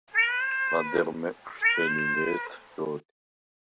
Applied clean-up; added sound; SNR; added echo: none; Cat; -4 dB; none.